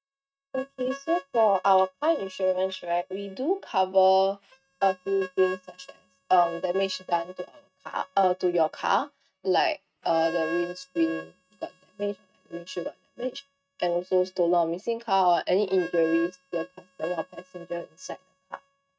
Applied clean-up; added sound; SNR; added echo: neural mask model RNNoise.